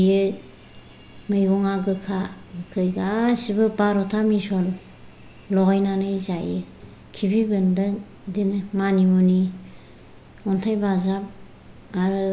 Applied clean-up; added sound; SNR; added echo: none; none; none; none.